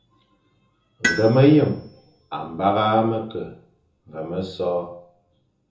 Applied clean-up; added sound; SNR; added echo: none; Tools; 10 dB; reverberation time 0.6 s.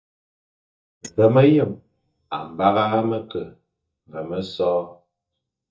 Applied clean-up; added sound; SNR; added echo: neural mask model DeepFilterNet 3.